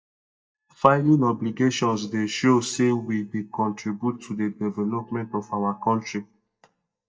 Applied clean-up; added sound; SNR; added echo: neural mask model DeepFilterNet 3.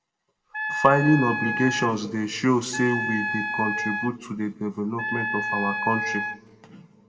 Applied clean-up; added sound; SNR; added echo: none; Wind instrument, woodwind instrument; 4 dB; reverberation time 1.0 s.